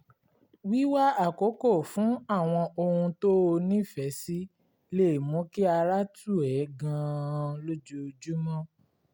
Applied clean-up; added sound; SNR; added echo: none; none; none; none.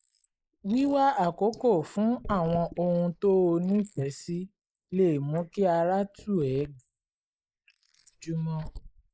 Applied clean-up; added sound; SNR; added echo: neural mask model Resemble Enhance denoiser.